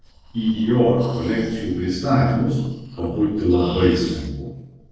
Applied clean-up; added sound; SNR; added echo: neural separator model SepFormer DNS4.